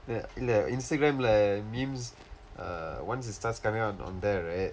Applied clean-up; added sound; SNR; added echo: none; none; none; none.